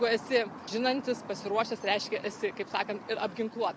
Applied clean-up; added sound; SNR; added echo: none; none; none; none.